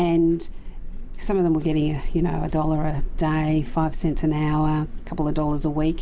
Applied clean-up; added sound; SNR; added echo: none; none; none; none.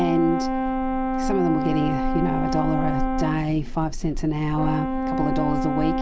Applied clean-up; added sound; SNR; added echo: none; Brass instrument; 2 dB; none.